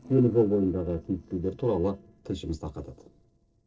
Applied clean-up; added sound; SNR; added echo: neural separator model SepFormer DNS4.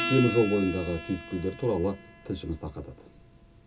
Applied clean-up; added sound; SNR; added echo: none; Acoustic guitar; 7 dB; reverberation time 0.2 s.